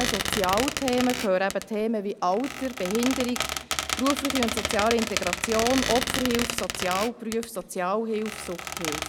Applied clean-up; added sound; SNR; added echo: none; Squeak; 4 dB; none.